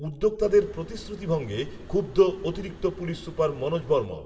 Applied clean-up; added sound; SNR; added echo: none; Wind; 20 dB; reverberation time 0.9 s.